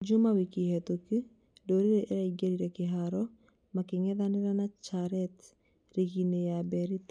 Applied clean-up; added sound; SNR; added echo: none; none; none; none.